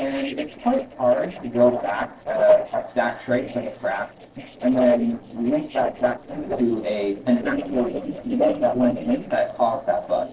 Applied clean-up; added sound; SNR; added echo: neural separator model SepFormer DNS4.